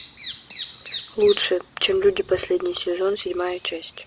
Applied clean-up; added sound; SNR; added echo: none; Bird vocalization, bird call, bird song; 15 dB; none.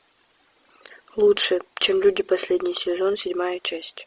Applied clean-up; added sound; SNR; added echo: none; none; none; none.